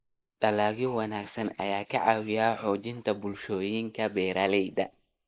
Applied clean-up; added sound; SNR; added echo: neural mask model Resemble Enhance denoiser.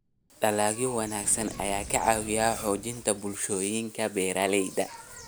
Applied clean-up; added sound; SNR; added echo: none; Fire; 19 dB; none.